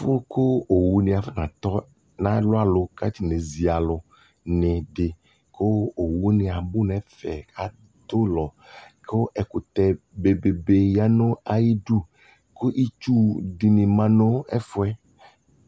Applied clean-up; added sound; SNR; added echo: none; none; none; none.